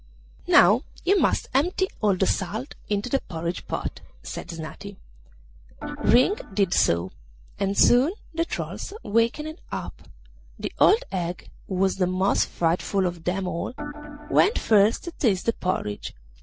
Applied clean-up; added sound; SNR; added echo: none; Organ; 11 dB; none.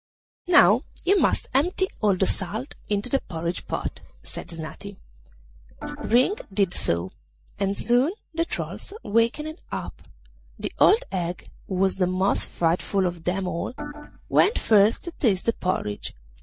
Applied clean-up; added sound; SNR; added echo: neural mask model DeepFilterNet 3.